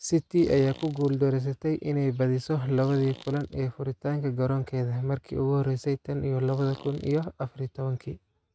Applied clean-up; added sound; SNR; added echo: neural mask model RNNoise.